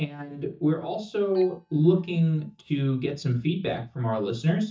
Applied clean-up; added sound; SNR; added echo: neural mask model DeepFilterNet 3.